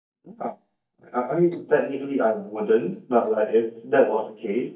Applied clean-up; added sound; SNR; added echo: neural mask model DeepFilterNet 3.